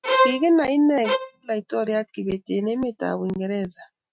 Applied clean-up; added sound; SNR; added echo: neural mask model RNNoise.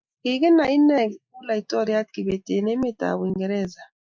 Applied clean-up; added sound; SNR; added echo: neural mask model Resemble Enhance denoiser.